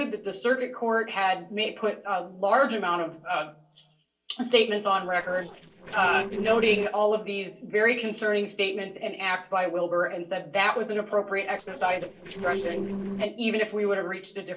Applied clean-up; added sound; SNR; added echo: neural separator model SepFormer DNS4.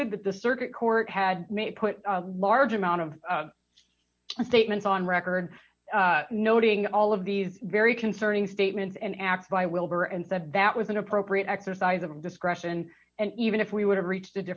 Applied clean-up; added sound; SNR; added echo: none; none; none; none.